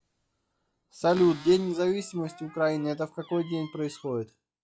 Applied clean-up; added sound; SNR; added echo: classical method log-MMSE.